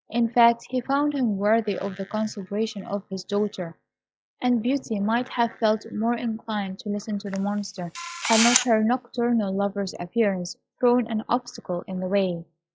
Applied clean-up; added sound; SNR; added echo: classical method log-MMSE.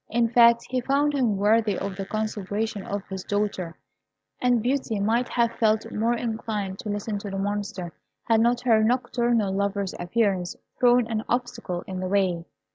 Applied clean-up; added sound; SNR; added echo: none; none; none; none.